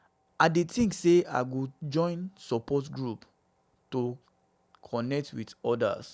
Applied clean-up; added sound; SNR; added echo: none; none; none; none.